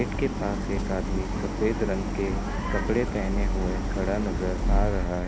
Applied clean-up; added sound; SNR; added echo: none; Idling; -2 dB; none.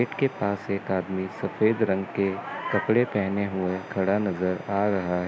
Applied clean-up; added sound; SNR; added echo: none; none; none; none.